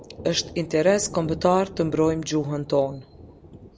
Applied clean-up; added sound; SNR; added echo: none; Thunder; 17 dB; none.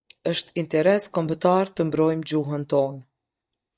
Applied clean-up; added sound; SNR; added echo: neural mask model DeepFilterNet 3.